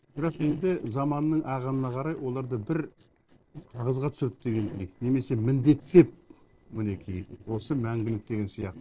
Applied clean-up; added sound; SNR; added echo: neural separator model SepFormer DNS4.